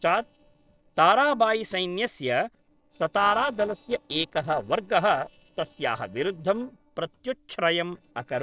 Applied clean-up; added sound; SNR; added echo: neural separator model SepFormer DNS4.